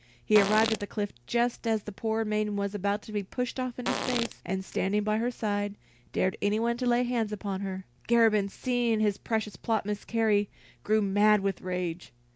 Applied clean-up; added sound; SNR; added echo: none; Fart; 6 dB; none.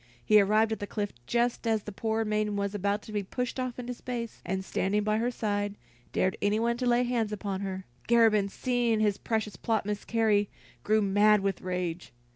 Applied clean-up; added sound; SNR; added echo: none; none; none; none.